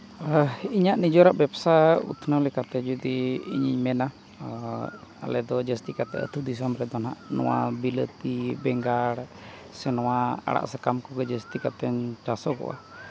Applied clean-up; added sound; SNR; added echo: none; none; none; none.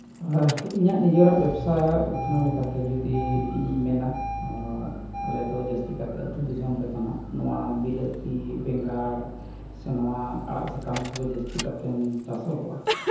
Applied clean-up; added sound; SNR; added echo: none; Engine starting; 8 dB; reverberation time 0.9 s.